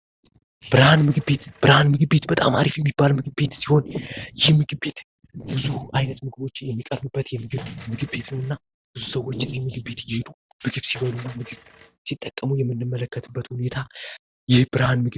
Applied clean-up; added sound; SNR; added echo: neural separator model SepFormer DNS4.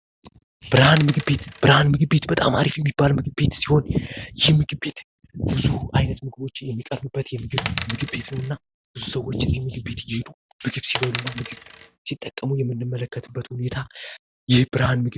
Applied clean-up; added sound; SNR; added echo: none; Coin (dropping); 9 dB; none.